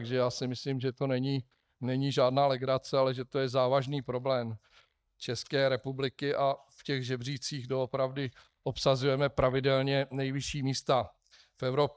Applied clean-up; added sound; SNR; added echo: neural mask model DeepFilterNet 3.